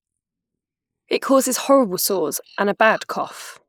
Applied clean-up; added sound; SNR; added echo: neural mask model Resemble Enhance denoiser.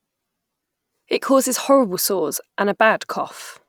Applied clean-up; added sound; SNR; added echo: none; none; none; none.